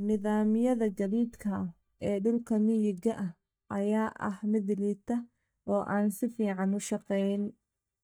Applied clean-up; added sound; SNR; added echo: neural mask model DeepFilterNet 3.